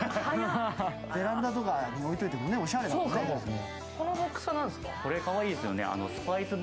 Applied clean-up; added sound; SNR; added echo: none; none; none; none.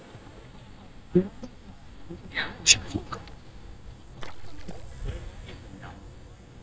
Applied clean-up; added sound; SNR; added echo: neural mask model DeepFilterNet 3.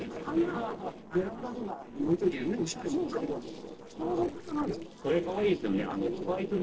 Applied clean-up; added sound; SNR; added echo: neural separator model SepFormer DNS4.